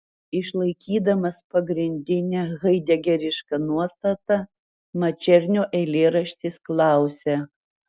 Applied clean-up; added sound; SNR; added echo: none; none; none; none.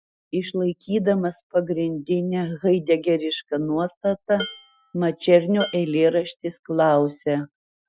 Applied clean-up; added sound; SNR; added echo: classical method Wiener filter.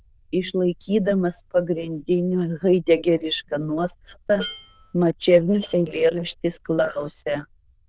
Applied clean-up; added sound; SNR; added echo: neural diffusion model UNIVERSE++.